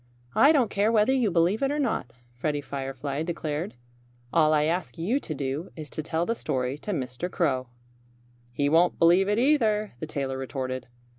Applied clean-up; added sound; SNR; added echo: none; none; none; none.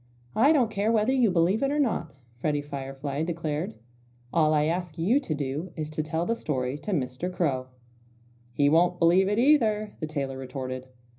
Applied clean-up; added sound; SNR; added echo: none; none; none; reverberation time 0.4 s.